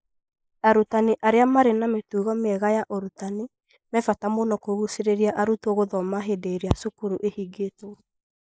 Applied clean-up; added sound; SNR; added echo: neural mask model Resemble Enhance denoiser.